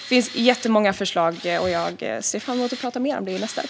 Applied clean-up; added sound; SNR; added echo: none; Tools; 16 dB; none.